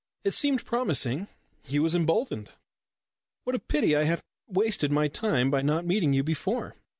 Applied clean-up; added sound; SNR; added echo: none; none; none; none.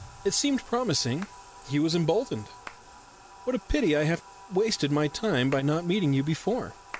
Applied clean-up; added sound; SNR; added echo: none; Hands + Bathtub (filling or washing); 19 dB; none.